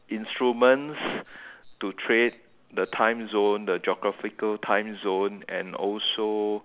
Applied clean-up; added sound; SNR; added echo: none; none; none; none.